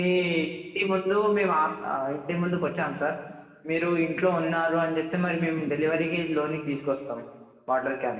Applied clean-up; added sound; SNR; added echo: none; none; none; reverberation time 1.4 s.